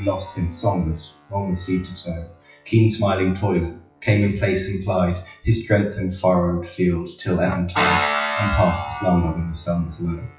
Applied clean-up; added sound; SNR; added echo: classical method WPE with log-MMSE.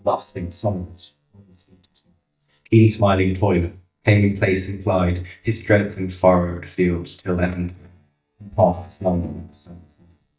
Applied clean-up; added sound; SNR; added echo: neural mask model DeepFilterNet 3.